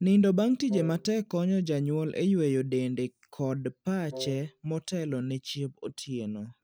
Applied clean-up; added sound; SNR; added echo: none; Wind instrument, woodwind instrument; 14 dB; none.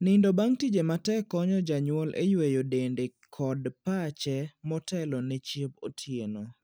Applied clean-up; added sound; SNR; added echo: none; none; none; none.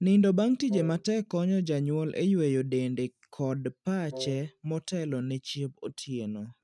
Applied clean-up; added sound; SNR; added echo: neural mask model RNNoise.